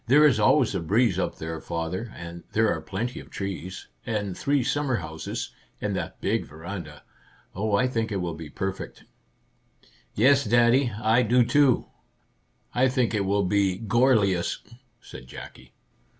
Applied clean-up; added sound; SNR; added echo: none; none; none; none.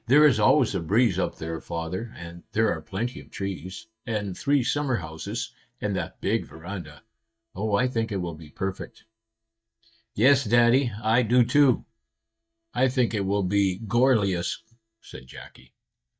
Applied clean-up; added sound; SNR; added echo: neural mask model DeepFilterNet 3.